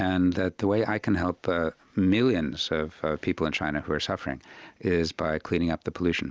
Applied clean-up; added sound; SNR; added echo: none; none; none; none.